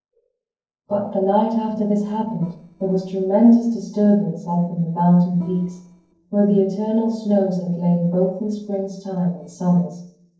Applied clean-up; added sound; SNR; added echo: neural separator model SepFormer DNS4.